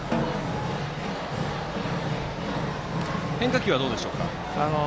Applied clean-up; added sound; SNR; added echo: none; Snare drum; 9 dB; none.